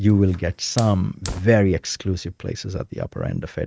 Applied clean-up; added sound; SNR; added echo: neural mask model RNNoise.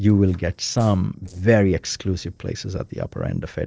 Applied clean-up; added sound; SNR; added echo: neural separator model SepFormer DNS4.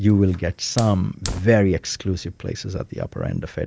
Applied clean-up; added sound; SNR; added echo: none; Fire; 16 dB; none.